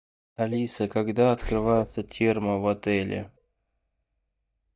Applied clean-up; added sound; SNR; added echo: neural mask model DeepFilterNet 3.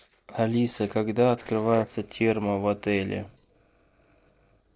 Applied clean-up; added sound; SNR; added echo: neural separator model SepFormer DNS4.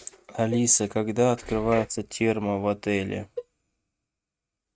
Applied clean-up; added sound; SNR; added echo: neural mask model RNNoise.